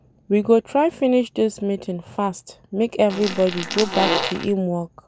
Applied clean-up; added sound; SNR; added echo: none; Fart; 4 dB; none.